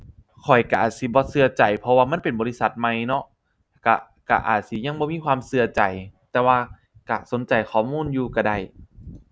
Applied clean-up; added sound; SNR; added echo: none; none; none; none.